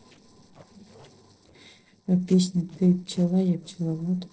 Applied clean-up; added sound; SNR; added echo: neural separator model SepFormer DNS4.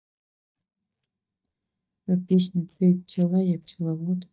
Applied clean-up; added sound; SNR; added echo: neural mask model DeepFilterNet 3.